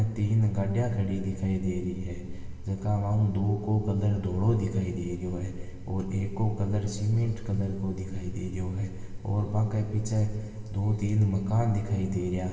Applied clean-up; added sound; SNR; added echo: none; none; none; reverberation time 2.9 s.